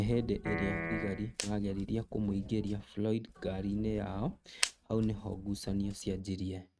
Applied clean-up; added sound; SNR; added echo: neural mask model RNNoise.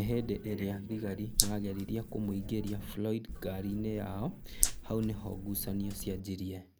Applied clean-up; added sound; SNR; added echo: neural mask model Resemble Enhance denoiser.